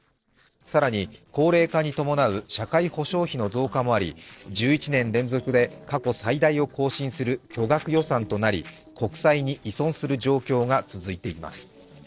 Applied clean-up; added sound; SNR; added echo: neural separator model SepFormer DNS4.